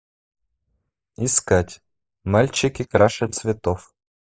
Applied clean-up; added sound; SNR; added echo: neural mask model Resemble Enhance denoiser.